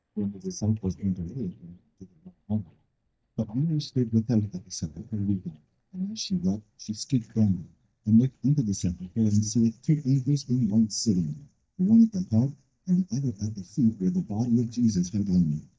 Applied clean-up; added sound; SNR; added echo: neural mask model DeepFilterNet 3.